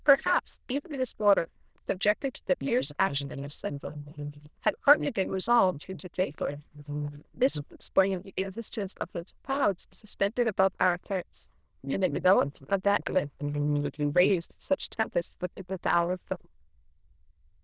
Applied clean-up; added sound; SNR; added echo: neural diffusion model UNIVERSE++.